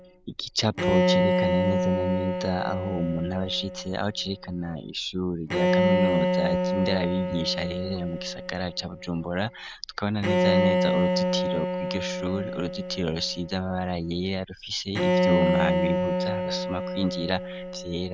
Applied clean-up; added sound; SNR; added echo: none; Bowed string instrument; -3 dB; none.